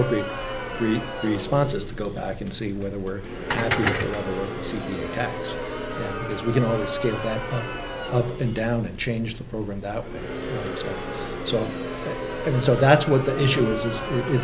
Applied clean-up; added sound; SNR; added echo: none; Crowd + Dishes, pots, and pans; 6 dB; none.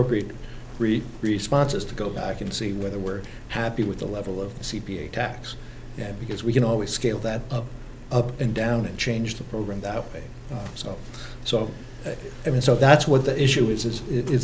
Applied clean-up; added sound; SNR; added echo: none; none; none; none.